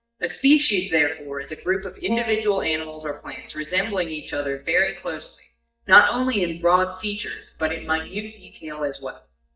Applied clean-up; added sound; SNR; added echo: neural mask model DeepFilterNet 3.